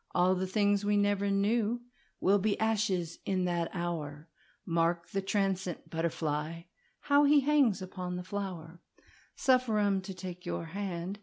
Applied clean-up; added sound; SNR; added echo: none; none; none; none.